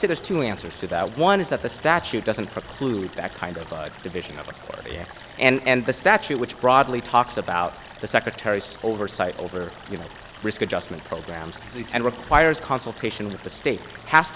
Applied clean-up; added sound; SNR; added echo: none; Cricket + Stream; 18 dB; none.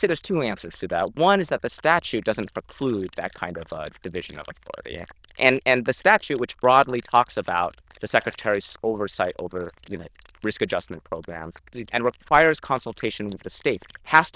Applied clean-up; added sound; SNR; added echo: neural diffusion model UNIVERSE++.